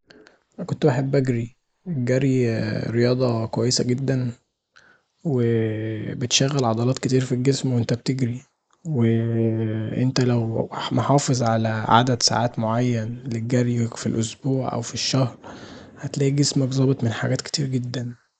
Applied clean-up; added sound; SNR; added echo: neural mask model Resemble Enhance denoiser.